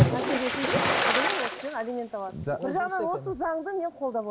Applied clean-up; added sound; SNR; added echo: none; Splash, splatter; -1 dB; none.